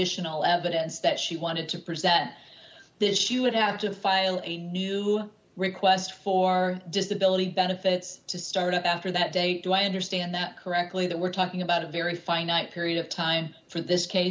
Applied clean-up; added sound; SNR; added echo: none; none; none; none.